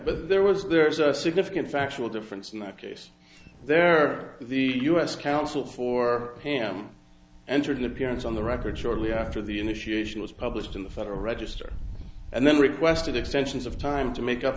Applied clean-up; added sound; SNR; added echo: none; Wind; 13 dB; none.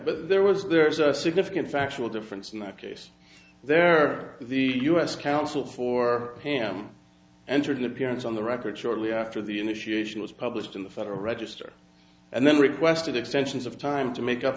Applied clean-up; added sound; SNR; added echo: none; none; none; none.